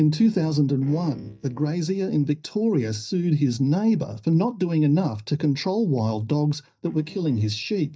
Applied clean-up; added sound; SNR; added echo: neural mask model DeepFilterNet 3.